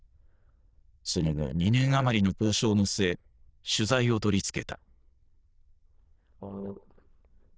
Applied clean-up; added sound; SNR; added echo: neural diffusion model UNIVERSE++.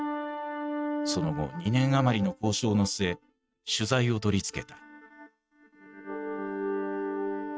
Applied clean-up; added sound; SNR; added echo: neural mask model RNNoise.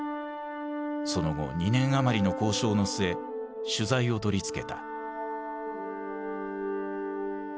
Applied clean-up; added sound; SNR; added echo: none; Wind instrument, woodwind instrument; 9 dB; none.